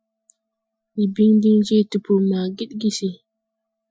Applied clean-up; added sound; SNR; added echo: classical method Wiener filter.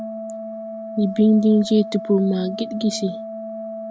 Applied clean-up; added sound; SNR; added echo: none; Organ; 11 dB; none.